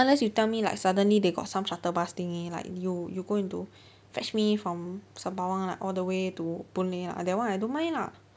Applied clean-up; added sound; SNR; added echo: none; none; none; none.